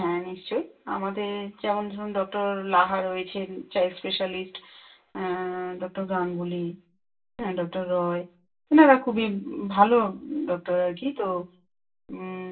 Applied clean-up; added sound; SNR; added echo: none; none; none; reverberation time 0.2 s.